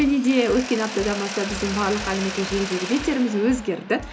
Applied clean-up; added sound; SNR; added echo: none; Mechanisms; 10 dB; none.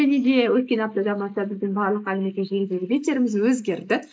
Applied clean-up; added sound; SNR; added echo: neural mask model Resemble Enhance denoiser.